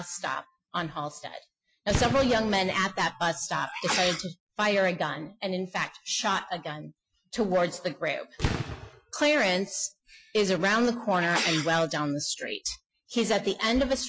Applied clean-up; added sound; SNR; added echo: classical method Wiener filter.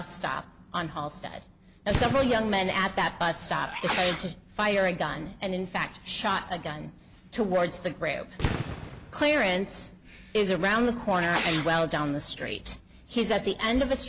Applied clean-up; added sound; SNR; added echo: none; Fireworks + Sneeze; 6 dB; none.